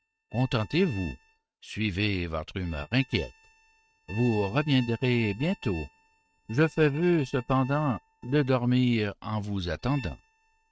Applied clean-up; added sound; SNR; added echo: neural mask model RNNoise.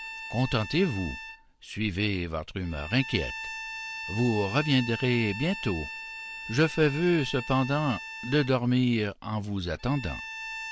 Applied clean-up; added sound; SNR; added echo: none; Bowed string instrument; 12 dB; none.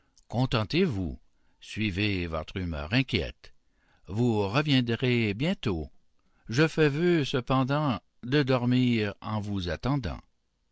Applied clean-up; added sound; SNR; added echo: none; none; none; none.